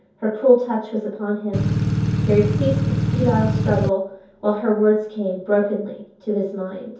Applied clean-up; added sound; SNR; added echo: none; Engine / Truck / Car; -2 dB; reverberation time 0.6 s.